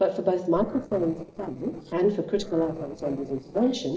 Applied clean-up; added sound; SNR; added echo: neural separator model SepFormer DNS4.